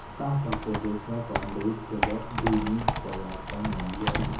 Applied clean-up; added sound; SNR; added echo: none; Computer keyboard; 1 dB; reverberation time 0.6 s.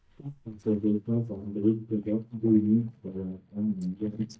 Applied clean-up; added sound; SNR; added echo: neural mask model DeepFilterNet 3.